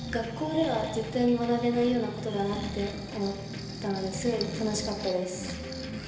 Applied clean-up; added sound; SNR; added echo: none; Breathing; 10 dB; reverberation time 1.4 s.